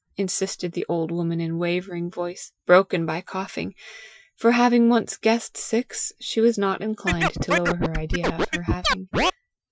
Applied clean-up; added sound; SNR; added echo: classical method Wiener filter.